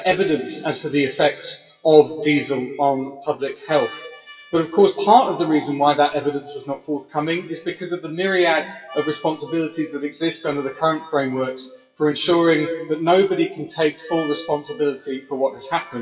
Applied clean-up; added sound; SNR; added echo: classical method WPE with log-MMSE.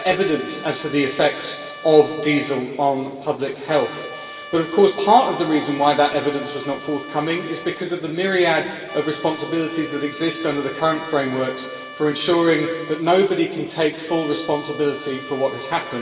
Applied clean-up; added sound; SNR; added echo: none; Trumpet; 16 dB; reverberation time 2.4 s.